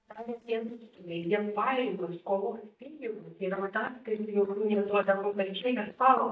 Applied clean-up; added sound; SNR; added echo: neural mask model DeepFilterNet 3.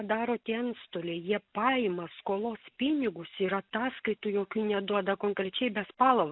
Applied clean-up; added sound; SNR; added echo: none; none; none; none.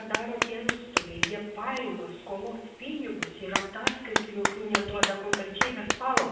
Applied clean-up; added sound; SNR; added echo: none; Clapping; -2 dB; reverberation time 0.7 s.